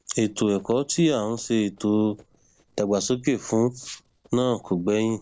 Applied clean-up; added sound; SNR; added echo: neural separator model SepFormer DNS4.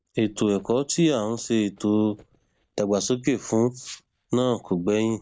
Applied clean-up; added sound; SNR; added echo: neural mask model DeepFilterNet 3.